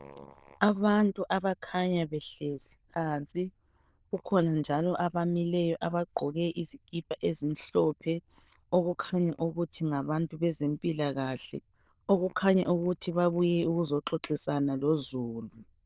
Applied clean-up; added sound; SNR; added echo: neural diffusion model UNIVERSE++.